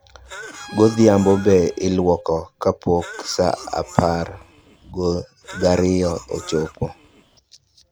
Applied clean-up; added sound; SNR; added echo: none; Bowed string instrument + Cough; 19 dB; none.